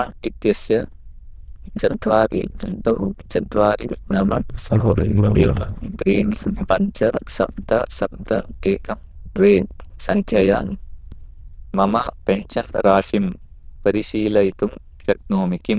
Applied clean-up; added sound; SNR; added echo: neural diffusion model UNIVERSE++.